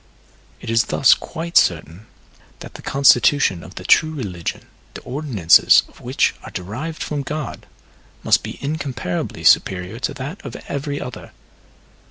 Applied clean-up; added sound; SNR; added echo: none; none; none; none.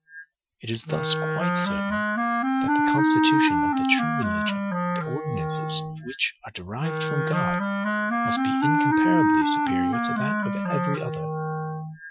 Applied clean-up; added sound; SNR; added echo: classical method Wiener filter.